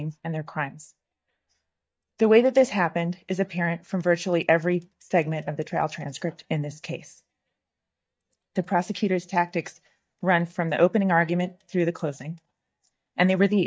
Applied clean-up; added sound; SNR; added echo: neural mask model DeepFilterNet 3.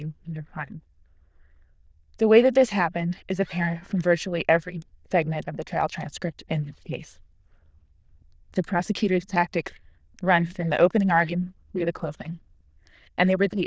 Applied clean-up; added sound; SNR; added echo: neural diffusion model UNIVERSE++.